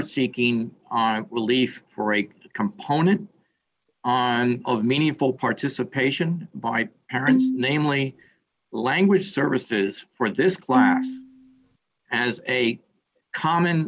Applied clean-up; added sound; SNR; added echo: none; Bowed string instrument; 0 dB; none.